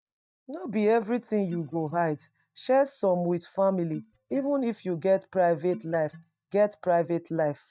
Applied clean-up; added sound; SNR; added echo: neural mask model DeepFilterNet 3.